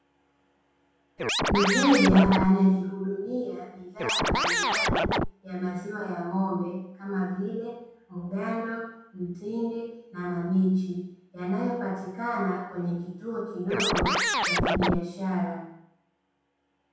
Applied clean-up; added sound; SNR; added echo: none; Scratching (performance technique); -3 dB; reverberation time 0.6 s.